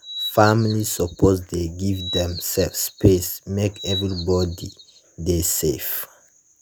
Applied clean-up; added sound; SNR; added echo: none; Bird vocalization, bird call, bird song; 12 dB; none.